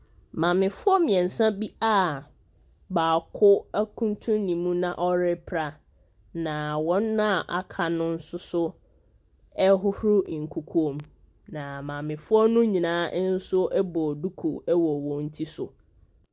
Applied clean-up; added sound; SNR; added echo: none; none; none; none.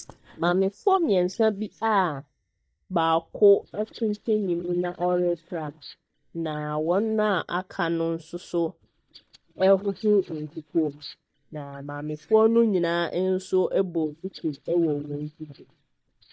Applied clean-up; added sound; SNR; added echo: neural mask model DeepFilterNet 3.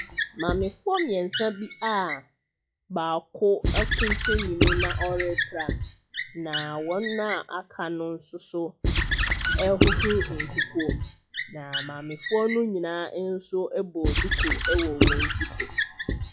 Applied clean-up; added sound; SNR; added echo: classical method log-MMSE.